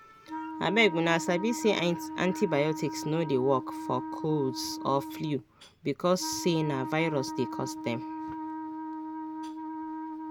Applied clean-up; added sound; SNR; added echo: none; Wind instrument, woodwind instrument; 7 dB; none.